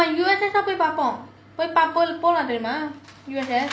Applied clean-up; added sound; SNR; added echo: none; none; none; none.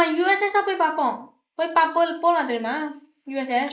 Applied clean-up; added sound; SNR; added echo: neural mask model Resemble Enhance denoiser.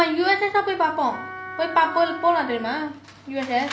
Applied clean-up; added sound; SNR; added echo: none; Wind instrument, woodwind instrument; 13 dB; none.